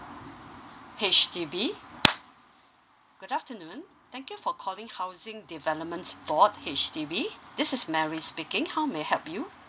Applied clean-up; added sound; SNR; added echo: none; none; none; none.